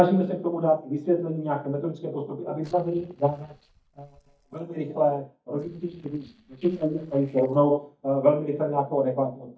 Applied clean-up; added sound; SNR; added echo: neural mask model DeepFilterNet 3.